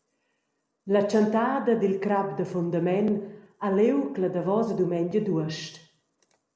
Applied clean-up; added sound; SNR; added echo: none; none; none; none.